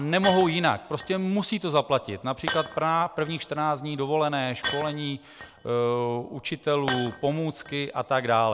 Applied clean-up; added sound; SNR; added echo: none; Shatter; 11 dB; none.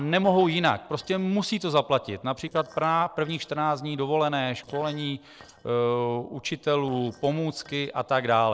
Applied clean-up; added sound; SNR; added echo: neural separator model SepFormer DNS4.